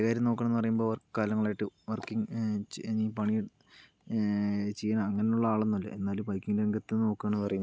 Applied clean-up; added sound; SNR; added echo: none; none; none; none.